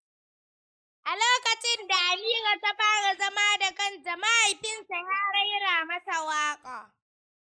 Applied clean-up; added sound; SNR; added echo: neural mask model Resemble Enhance denoiser.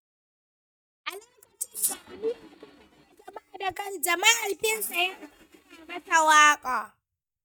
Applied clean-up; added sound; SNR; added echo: neural mask model DeepFilterNet 3.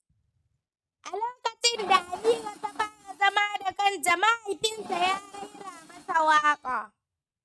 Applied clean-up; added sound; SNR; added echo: neural mask model RNNoise.